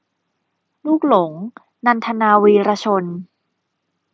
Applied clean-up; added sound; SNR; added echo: none; none; none; none.